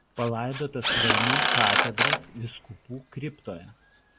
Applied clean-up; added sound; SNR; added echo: none; Drill; -4 dB; none.